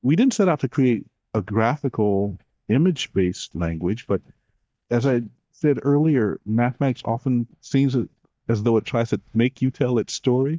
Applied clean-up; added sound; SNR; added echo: neural mask model DeepFilterNet 3.